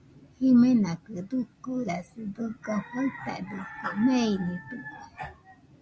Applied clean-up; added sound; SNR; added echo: none; none; none; none.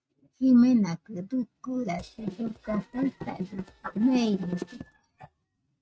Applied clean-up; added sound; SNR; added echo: neural mask model RNNoise.